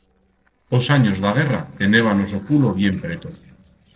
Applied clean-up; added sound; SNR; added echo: neural separator model SepFormer DNS4.